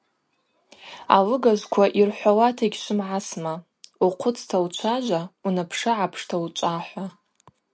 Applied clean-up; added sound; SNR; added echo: none; none; none; none.